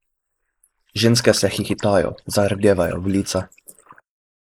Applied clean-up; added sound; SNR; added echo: neural mask model Resemble Enhance denoiser.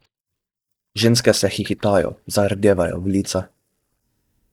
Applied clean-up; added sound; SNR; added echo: neural mask model DeepFilterNet 3.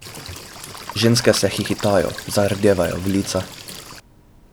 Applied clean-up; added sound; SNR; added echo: none; Cricket / Water; 13 dB; none.